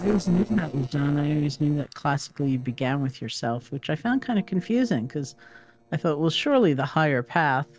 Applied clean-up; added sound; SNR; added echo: neural separator model SepFormer DNS4.